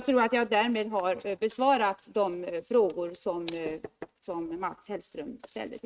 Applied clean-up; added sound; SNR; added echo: neural mask model RNNoise.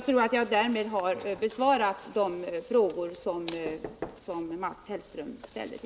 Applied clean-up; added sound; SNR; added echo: none; Knock / Wood; 17 dB; none.